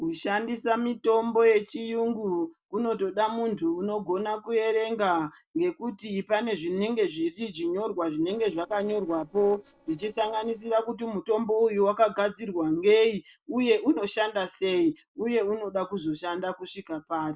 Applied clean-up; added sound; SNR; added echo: neural separator model SepFormer DNS4.